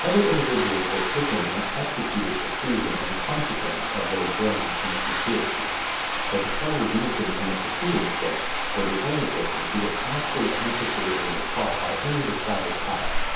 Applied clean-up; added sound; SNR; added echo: none; Bathtub (filling or washing); -2 dB; reverberation time 0.7 s.